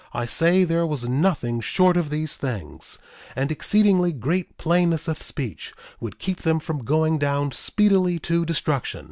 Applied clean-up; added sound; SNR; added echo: none; none; none; none.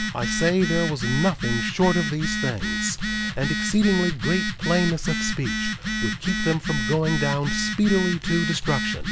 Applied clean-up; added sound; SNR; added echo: none; Telephone; 2 dB; none.